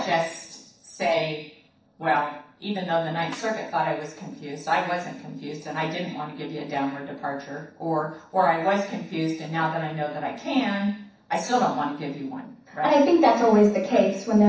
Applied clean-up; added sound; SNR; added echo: neural separator model SepFormer DNS4.